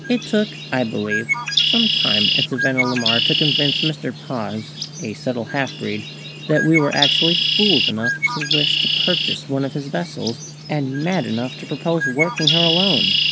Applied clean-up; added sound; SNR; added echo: none; Bird; -1 dB; none.